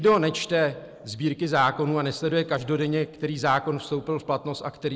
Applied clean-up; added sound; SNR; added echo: neural separator model SepFormer DNS4.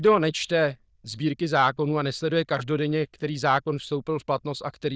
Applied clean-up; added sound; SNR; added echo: neural diffusion model UNIVERSE++.